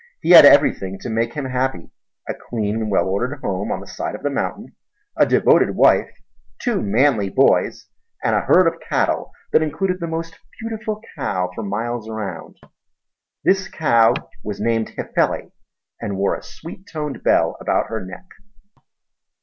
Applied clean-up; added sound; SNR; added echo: none; none; none; none.